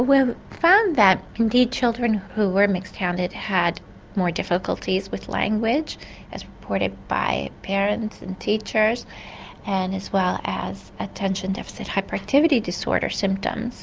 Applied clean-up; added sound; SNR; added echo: none; none; none; none.